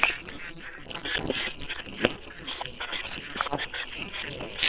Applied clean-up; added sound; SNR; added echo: neural separator model SepFormer WHAM!.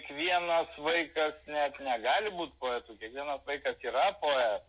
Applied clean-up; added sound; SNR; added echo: none; none; none; none.